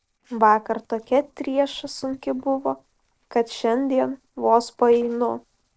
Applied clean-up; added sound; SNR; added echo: neural separator model SepFormer DNS4.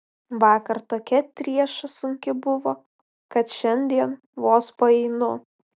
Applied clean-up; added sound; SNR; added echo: none; none; none; none.